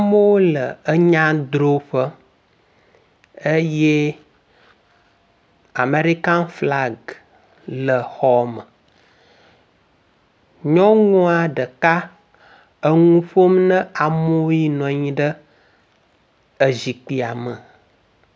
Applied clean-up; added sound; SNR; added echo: none; none; none; none.